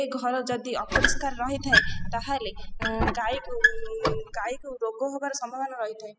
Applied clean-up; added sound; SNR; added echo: classical method spectral subtraction.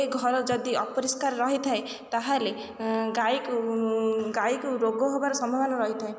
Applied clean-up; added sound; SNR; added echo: none; none; none; none.